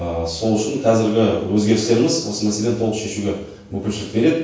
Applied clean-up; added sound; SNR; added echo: none; none; none; reverberation time 0.7 s.